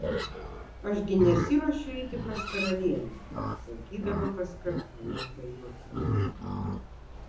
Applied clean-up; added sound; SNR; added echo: none; Livestock, farm animals, working animals; 3 dB; reverberation time 0.6 s.